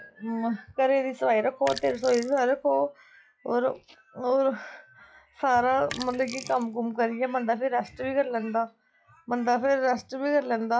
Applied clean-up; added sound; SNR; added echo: classical method log-MMSE.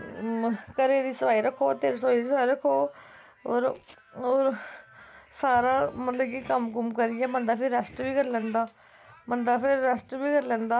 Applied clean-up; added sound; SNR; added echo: none; none; none; none.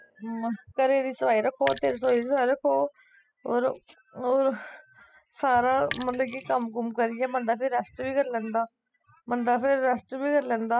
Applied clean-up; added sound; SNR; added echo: classical method spectral subtraction.